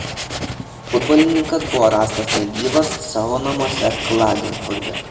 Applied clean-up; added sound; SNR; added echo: none; Writing; 7 dB; reverberation time 1.3 s.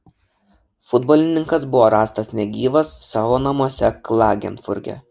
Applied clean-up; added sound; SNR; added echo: none; none; none; none.